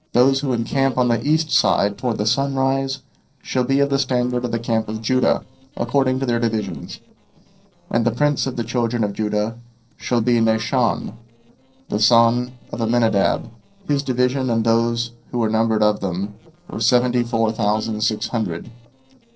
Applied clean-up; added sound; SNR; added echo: neural separator model SepFormer DNS4.